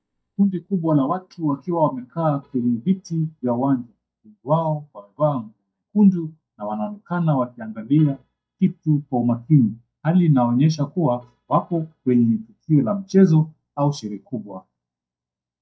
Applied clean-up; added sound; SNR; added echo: neural mask model DeepFilterNet 3.